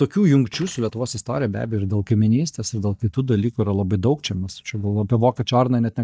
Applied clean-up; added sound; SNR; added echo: neural mask model DeepFilterNet 3.